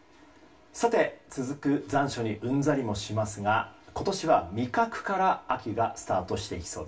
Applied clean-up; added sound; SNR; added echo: none; none; none; reverberation time 0.2 s.